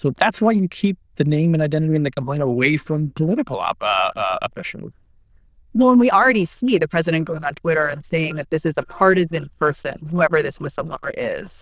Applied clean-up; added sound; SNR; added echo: neural diffusion model UNIVERSE++.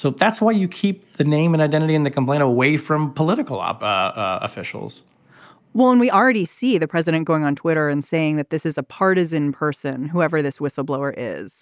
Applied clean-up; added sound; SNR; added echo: none; none; none; none.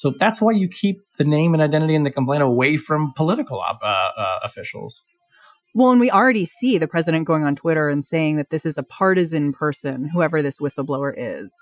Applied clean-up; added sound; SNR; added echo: classical method Wiener filter.